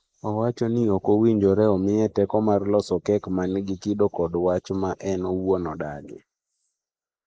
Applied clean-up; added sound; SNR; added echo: neural mask model Resemble Enhance denoiser.